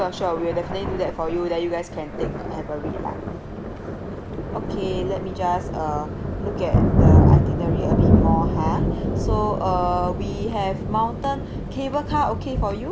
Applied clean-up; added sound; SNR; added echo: none; Thunder; -5 dB; none.